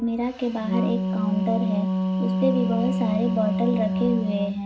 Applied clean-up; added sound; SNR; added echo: none; Wind instrument, woodwind instrument; -1 dB; reverberation time 0.4 s.